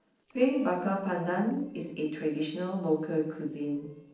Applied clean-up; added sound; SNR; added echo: neural separator model SepFormer DNS4.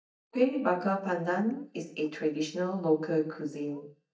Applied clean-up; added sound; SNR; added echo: neural mask model DeepFilterNet 3.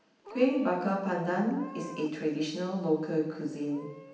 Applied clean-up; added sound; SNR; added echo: none; Meow / Purr; 20 dB; reverberation time 0.9 s.